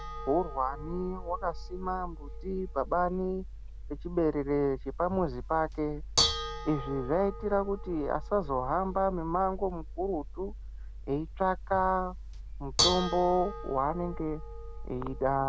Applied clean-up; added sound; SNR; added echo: none; Dishes, pots, and pans / Bell; 6 dB; none.